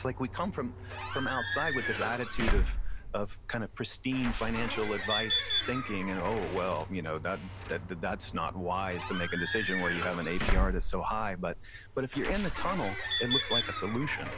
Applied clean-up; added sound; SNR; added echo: none; Squeak / Slam / Alarm / Wood; -1 dB; none.